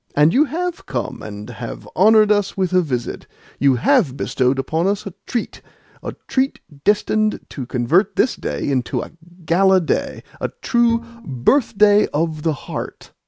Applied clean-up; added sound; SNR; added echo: none; Bowed string instrument; 20 dB; none.